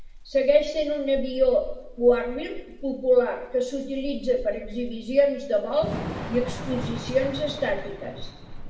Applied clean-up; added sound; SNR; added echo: none; Thunder / Rain; 10 dB; reverberation time 0.9 s.